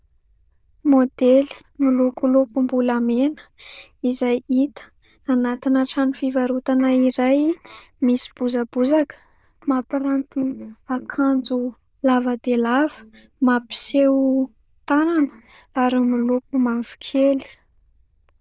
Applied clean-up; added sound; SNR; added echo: neural diffusion model UNIVERSE++.